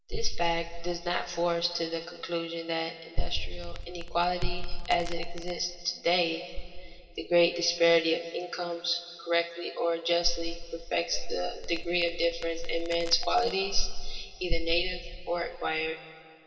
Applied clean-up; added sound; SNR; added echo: none; Crackle; 6 dB; reverberation time 2.3 s.